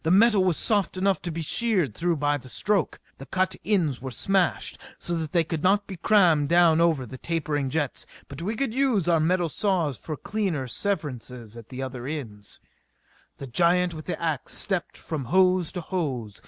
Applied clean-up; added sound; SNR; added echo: none; none; none; none.